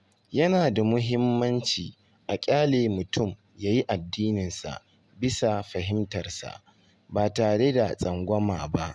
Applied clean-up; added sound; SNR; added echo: none; none; none; none.